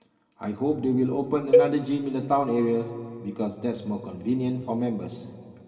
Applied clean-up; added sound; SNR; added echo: none; Cowbell; -2 dB; reverberation time 2.3 s.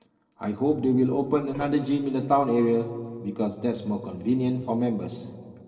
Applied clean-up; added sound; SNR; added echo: neural separator model SepFormer DNS4.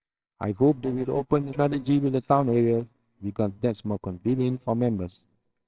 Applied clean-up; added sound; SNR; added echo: neural separator model SepFormer WHAMR!.